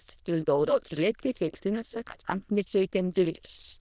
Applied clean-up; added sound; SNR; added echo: neural diffusion model UNIVERSE++.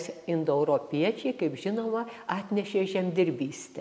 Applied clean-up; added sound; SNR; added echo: none; none; none; none.